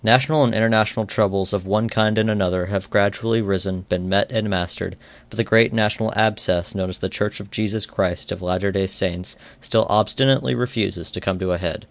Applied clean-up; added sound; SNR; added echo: none; none; none; none.